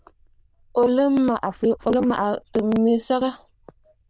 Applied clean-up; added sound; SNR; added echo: neural diffusion model UNIVERSE++.